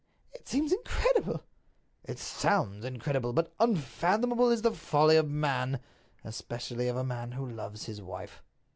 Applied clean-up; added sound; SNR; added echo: none; none; none; none.